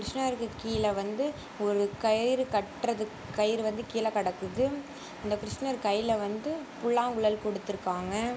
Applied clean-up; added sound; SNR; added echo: none; none; none; none.